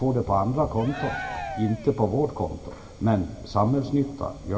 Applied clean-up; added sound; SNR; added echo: none; Cheering; 10 dB; reverberation time 1.3 s.